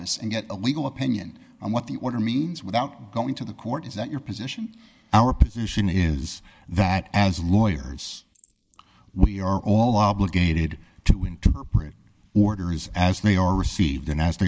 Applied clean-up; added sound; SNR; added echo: neural mask model Resemble Enhance denoiser.